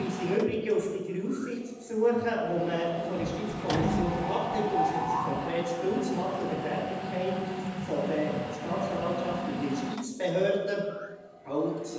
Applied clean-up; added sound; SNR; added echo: none; Mechanisms; 4 dB; reverberation time 1.1 s.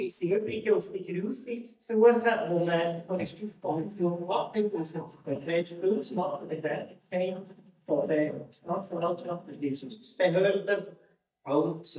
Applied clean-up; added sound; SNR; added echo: neural mask model DeepFilterNet 3.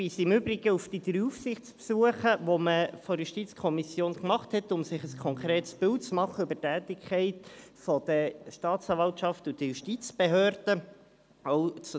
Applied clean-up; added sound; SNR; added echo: none; none; none; none.